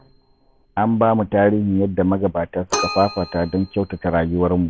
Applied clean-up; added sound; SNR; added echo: none; Keyboard (musical); 14 dB; none.